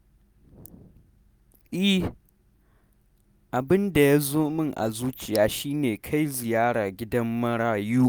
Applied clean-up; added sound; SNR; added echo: none; none; none; none.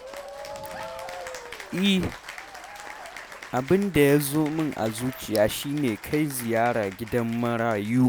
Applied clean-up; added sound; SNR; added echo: none; Applause / Cheering; 15 dB; none.